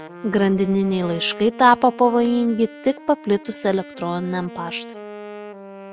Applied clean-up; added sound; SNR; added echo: none; Wind instrument, woodwind instrument; 16 dB; none.